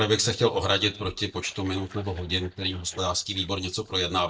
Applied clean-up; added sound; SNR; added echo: neural mask model DeepFilterNet 3.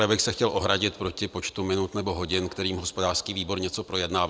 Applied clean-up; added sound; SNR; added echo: none; none; none; none.